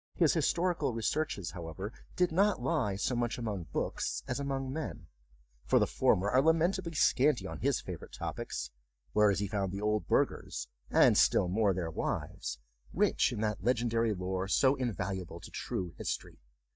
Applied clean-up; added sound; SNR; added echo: neural mask model DeepFilterNet 3.